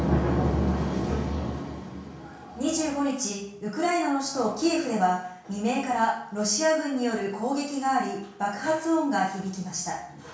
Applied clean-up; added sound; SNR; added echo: none; none; none; reverberation time 0.6 s.